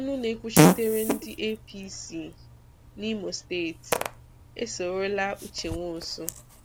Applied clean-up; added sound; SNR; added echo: none; Fart; -3 dB; none.